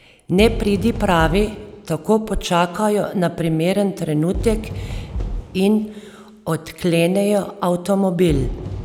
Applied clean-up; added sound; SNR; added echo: none; Fireworks; 11 dB; none.